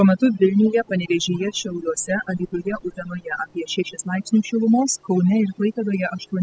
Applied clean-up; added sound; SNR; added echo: classical method spectral subtraction.